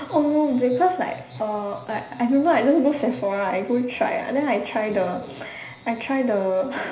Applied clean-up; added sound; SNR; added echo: none; none; none; reverberation time 0.5 s.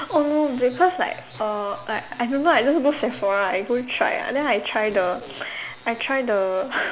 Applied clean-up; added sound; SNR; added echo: none; none; none; none.